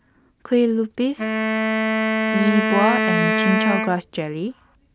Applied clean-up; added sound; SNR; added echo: none; Wind instrument, woodwind instrument; -1 dB; none.